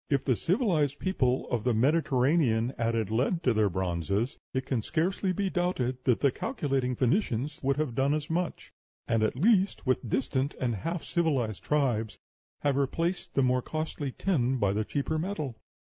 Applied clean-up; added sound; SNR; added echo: none; none; none; none.